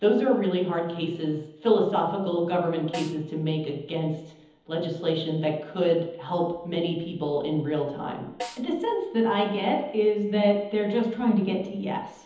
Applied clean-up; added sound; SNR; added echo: none; Snare drum; 16 dB; reverberation time 1.3 s.